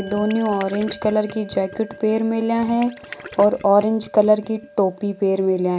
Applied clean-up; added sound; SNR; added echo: none; Gurgling + Bell; 19 dB; none.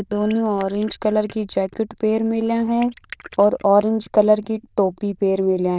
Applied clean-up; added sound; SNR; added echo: neural diffusion model UNIVERSE++.